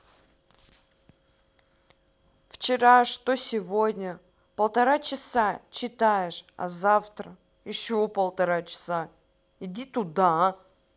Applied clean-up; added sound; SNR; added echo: none; none; none; none.